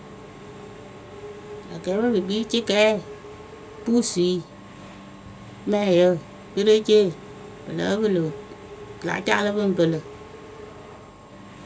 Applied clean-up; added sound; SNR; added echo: none; Engine / Mechanisms; 16 dB; none.